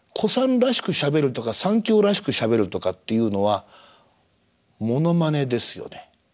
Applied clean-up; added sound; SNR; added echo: none; none; none; none.